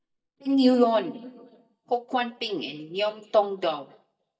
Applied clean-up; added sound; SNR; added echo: neural mask model DeepFilterNet 3.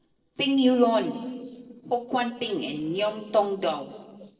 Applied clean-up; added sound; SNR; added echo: neural separator model SepFormer DNS4.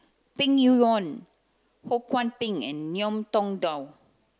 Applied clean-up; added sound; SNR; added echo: none; none; none; none.